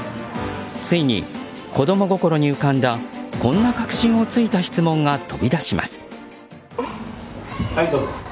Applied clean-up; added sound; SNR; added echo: none; none; none; none.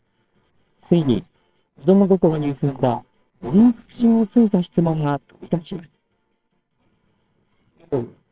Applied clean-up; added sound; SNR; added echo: neural separator model SepFormer WHAMR!.